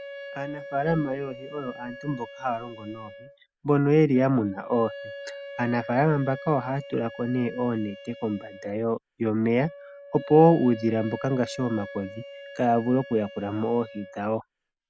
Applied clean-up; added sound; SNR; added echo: none; Wind instrument, woodwind instrument; 16 dB; none.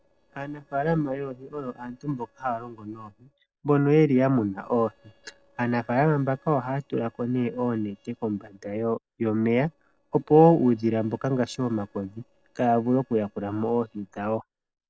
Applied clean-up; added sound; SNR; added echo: neural separator model SepFormer DNS4.